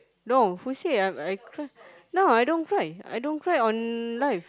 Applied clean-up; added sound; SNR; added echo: none; none; none; none.